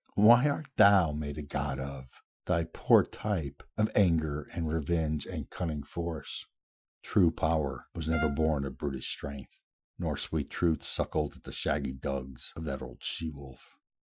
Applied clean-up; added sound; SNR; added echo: classical method Wiener filter.